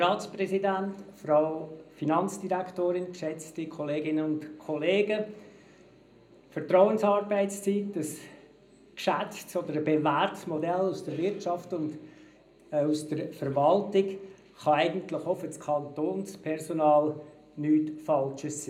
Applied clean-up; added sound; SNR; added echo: none; none; none; reverberation time 0.5 s.